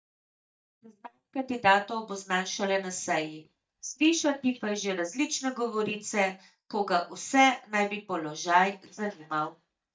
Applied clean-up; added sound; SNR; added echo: neural mask model DeepFilterNet 3.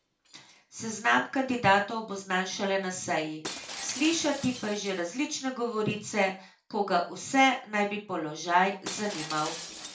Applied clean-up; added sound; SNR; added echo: none; Shatter; 16 dB; reverberation time 0.3 s.